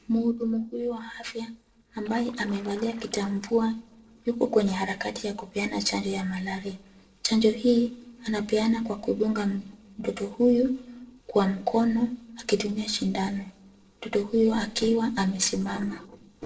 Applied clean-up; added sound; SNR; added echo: neural separator model SepFormer DNS4.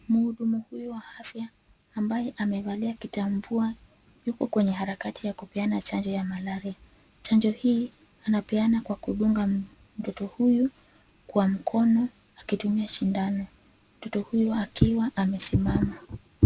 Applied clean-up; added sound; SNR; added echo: none; none; none; none.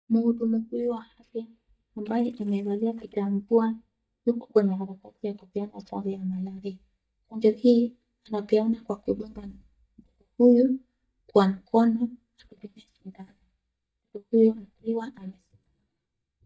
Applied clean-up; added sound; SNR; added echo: neural mask model DeepFilterNet 3.